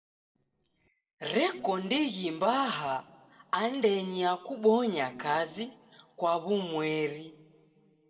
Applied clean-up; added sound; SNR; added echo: neural separator model SepFormer DNS4.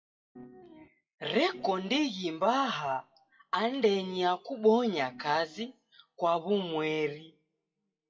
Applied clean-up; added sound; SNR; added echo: classical method WPE with log-MMSE.